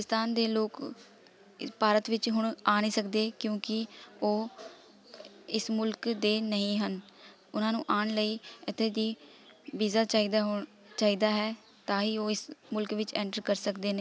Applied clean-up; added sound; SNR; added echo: none; none; none; none.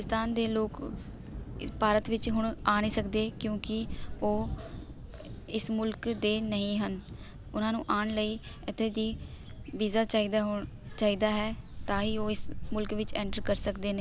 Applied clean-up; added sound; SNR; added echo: none; Thunder; 8 dB; none.